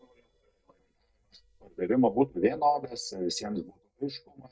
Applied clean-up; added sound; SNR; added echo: neural mask model DeepFilterNet 3.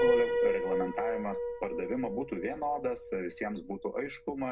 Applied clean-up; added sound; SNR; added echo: none; Piano; -1 dB; reverberation time 0.2 s.